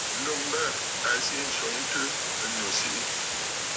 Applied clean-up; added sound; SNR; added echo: none; Water; -4 dB; none.